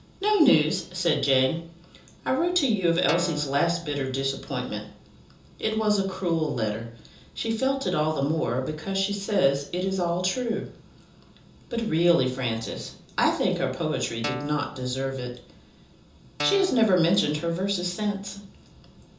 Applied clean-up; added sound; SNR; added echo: none; Guitar; 10 dB; reverberation time 0.6 s.